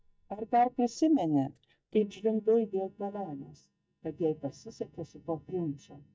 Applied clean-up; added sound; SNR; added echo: neural mask model DeepFilterNet 3.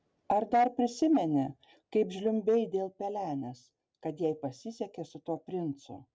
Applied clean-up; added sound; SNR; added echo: none; none; none; none.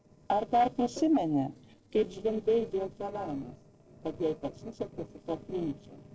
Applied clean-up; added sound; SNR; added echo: neural separator model SepFormer DNS4.